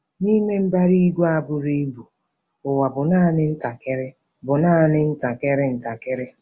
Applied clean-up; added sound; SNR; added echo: none; none; none; none.